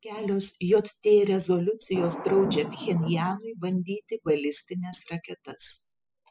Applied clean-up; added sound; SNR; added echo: classical method spectral subtraction.